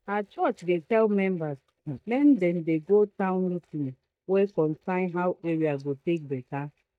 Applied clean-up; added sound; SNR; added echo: neural mask model DeepFilterNet 3.